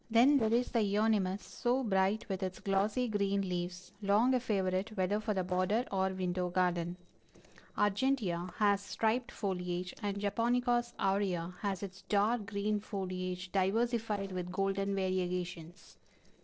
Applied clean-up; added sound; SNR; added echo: neural separator model SepFormer DNS4.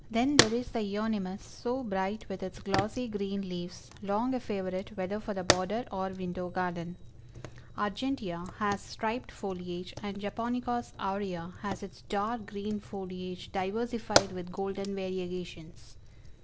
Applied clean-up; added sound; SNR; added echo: none; Fire; 4 dB; none.